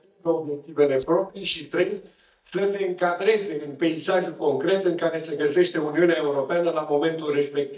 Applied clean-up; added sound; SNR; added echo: neural mask model DeepFilterNet 3.